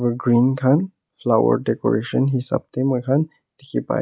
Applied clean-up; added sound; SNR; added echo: none; none; none; none.